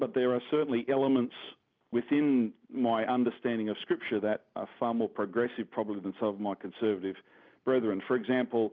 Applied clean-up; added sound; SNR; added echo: none; none; none; none.